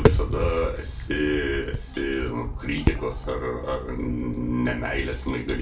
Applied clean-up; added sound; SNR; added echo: none; Tap; 0 dB; reverberation time 0.3 s.